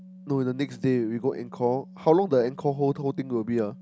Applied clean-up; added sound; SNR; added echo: none; Organ; 20 dB; none.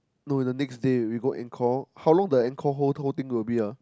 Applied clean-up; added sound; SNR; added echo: none; none; none; none.